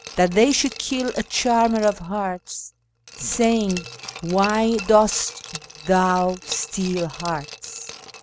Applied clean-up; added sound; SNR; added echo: none; Glass; 16 dB; none.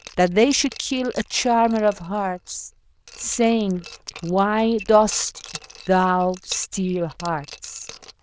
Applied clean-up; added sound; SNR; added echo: neural diffusion model UNIVERSE++.